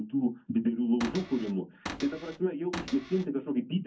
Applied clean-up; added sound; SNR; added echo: none; Cupboard open or close / Door; 11 dB; reverberation time 0.4 s.